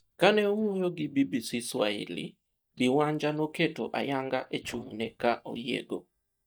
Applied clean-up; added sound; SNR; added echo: neural mask model DeepFilterNet 3.